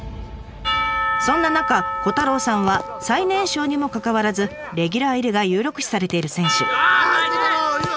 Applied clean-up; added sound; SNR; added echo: none; Church bell / Percussion; 4 dB; none.